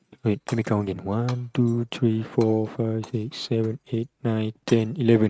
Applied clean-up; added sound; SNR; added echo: neural mask model RNNoise.